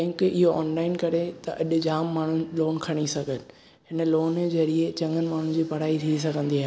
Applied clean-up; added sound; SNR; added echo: none; none; none; none.